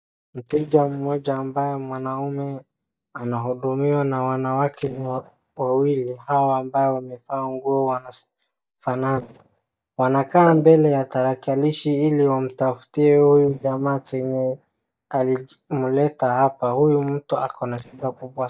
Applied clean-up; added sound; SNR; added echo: neural mask model DeepFilterNet 3.